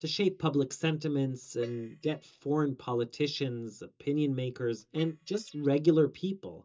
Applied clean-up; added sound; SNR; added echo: neural mask model DeepFilterNet 3.